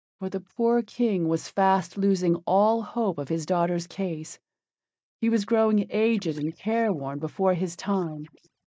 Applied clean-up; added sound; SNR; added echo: neural mask model DeepFilterNet 3.